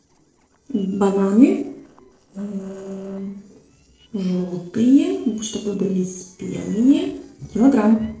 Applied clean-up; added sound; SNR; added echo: neural separator model SepFormer DNS4.